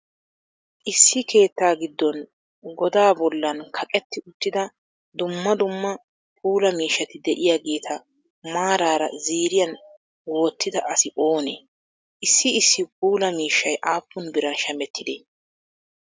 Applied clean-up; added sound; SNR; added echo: none; none; none; none.